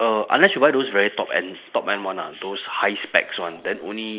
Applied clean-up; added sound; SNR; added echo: neural mask model Resemble Enhance denoiser.